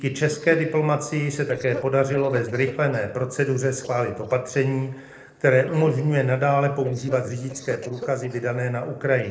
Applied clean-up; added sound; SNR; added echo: neural separator model SepFormer DNS4.